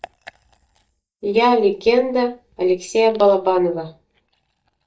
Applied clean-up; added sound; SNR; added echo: neural mask model DeepFilterNet 3.